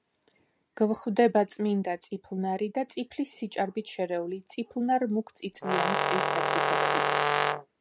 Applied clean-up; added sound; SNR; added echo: none; Brass instrument; -3 dB; none.